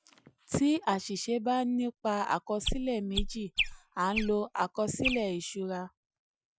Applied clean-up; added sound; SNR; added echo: none; Chirp, tweet; 4 dB; none.